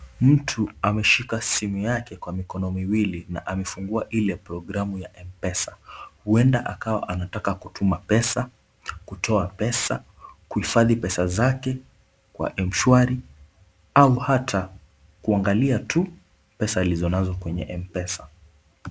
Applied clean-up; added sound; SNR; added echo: none; none; none; none.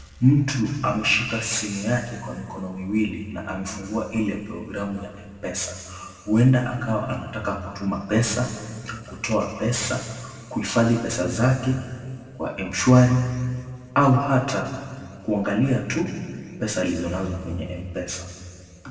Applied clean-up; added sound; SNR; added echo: none; none; none; reverberation time 1.8 s.